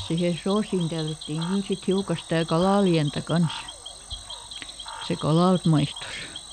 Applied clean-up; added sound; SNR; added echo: none; Cricket / Frog; 14 dB; none.